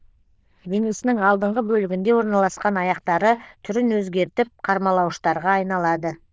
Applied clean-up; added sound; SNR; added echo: neural diffusion model UNIVERSE++.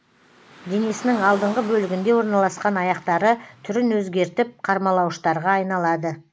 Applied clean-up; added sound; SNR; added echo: none; Car; 20 dB; none.